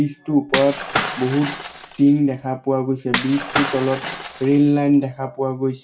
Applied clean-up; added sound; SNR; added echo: none; Shatter / Crushing; 6 dB; reverberation time 0.2 s.